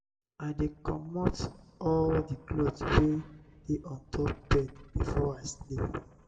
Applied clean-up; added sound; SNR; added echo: none; none; none; reverberation time 1.0 s.